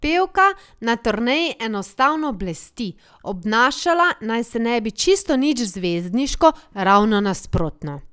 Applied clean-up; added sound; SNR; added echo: none; none; none; none.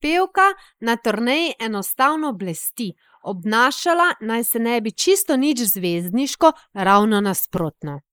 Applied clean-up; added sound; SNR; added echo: neural mask model Resemble Enhance denoiser.